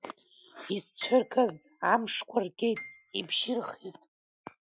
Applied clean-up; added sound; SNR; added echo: classical method Wiener filter.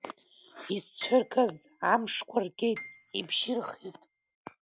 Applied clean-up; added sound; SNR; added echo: none; Piano; 19 dB; none.